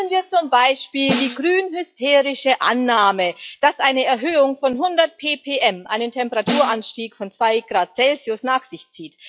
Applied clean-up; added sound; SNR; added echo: classical method log-MMSE.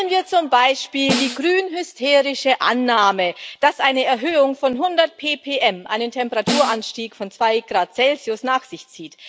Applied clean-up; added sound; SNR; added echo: none; Snare drum; 7 dB; none.